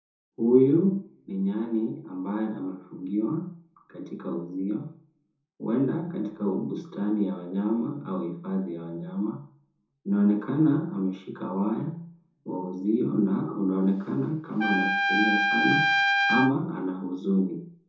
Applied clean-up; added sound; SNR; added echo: none; Trumpet; -1 dB; reverberation time 0.5 s.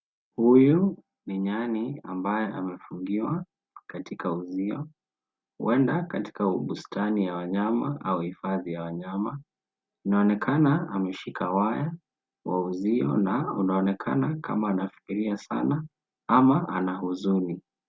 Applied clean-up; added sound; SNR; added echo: none; none; none; none.